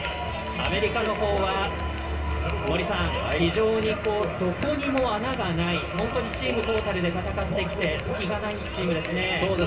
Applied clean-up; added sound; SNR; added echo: none; Typing; 15 dB; reverberation time 0.3 s.